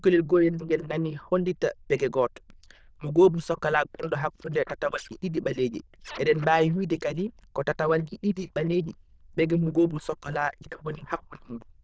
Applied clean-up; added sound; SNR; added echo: neural diffusion model UNIVERSE++.